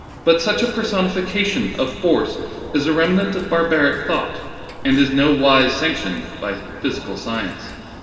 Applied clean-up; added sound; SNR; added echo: none; Bird; 17 dB; reverberation time 2.1 s.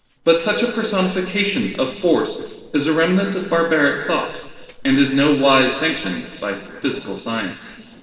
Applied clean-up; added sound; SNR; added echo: neural separator model SepFormer DNS4.